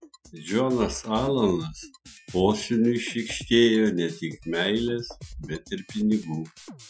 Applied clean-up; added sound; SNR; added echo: classical method Wiener filter.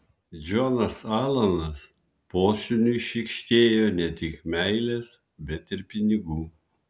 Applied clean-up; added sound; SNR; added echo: none; none; none; none.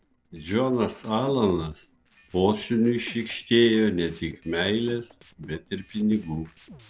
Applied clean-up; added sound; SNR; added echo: neural separator model SepFormer DNS4.